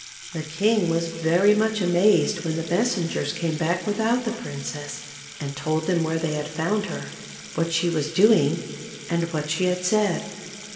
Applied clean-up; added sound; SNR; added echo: none; Sink (filling or washing) / Water tap, faucet; 16 dB; reverberation time 2.1 s.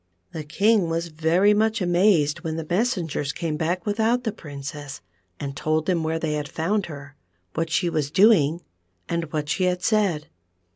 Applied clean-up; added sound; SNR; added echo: none; none; none; none.